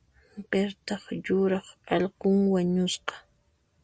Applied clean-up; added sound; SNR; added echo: none; none; none; none.